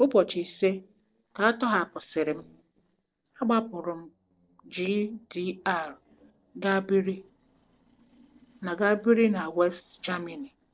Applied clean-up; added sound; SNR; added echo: neural separator model SepFormer DNS4.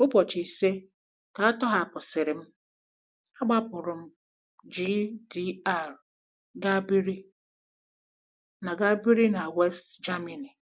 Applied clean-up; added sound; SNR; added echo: none; none; none; none.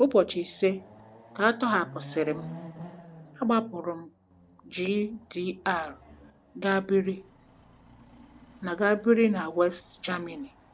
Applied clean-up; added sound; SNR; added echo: none; Chatter / Car passing by / Motorcycle / Traffic noise, roadway noise / Accelerating, revving, vroom; 20 dB; none.